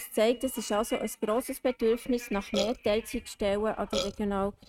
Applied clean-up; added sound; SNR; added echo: neural mask model RNNoise.